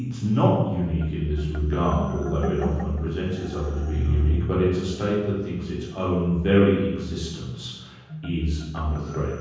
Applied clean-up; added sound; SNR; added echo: none; Marimba, xylophone; 13 dB; reverberation time 1.3 s.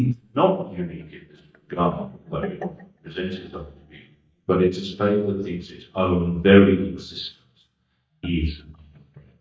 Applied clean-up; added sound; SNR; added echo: neural mask model DeepFilterNet 3.